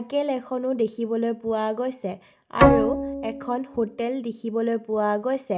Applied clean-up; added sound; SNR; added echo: none; Bowed string instrument; -1 dB; reverberation time 0.3 s.